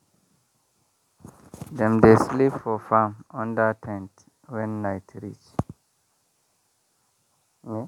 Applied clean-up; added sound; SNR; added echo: none; none; none; none.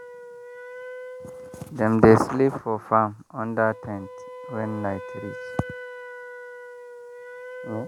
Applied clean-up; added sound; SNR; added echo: none; Wind instrument, woodwind instrument; 14 dB; none.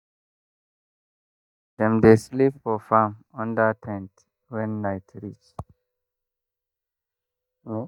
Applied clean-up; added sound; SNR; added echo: neural mask model DeepFilterNet 3.